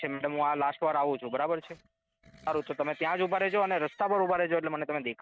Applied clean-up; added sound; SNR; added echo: neural mask model RNNoise.